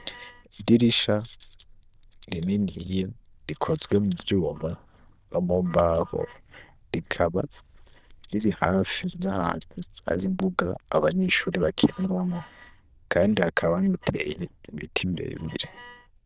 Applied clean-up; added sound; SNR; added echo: neural diffusion model UNIVERSE++.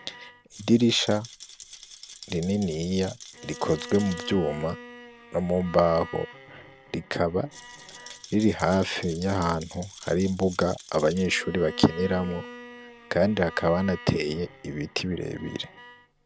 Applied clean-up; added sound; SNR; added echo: none; Bowed string instrument + Rattle; 17 dB; none.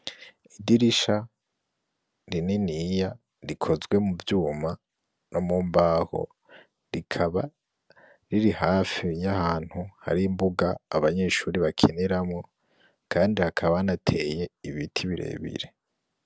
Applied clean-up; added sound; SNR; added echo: none; none; none; none.